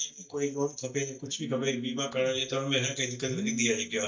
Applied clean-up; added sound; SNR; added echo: neural mask model DeepFilterNet 3.